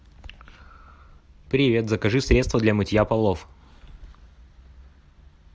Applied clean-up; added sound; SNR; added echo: none; none; none; none.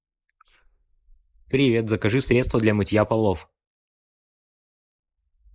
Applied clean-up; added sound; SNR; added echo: neural mask model Resemble Enhance denoiser.